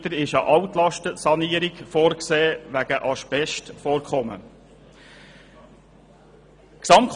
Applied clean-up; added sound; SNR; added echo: none; none; none; none.